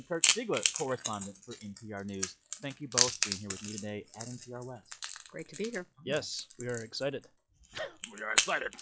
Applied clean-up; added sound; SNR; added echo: classical method log-MMSE.